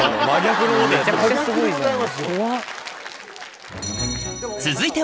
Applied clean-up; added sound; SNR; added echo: none; none; none; none.